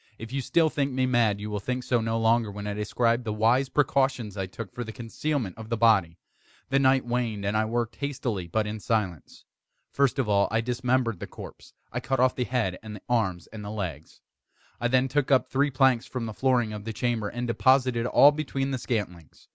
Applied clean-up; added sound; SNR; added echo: none; none; none; none.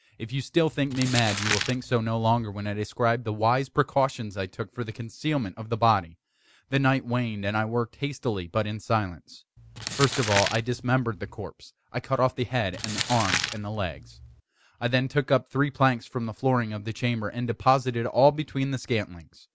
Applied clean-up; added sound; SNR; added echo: none; Crumpling, crinkling; 6 dB; none.